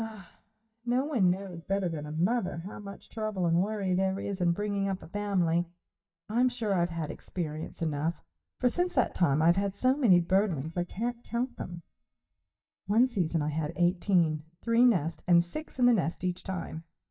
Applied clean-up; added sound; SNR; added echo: neural mask model DeepFilterNet 3.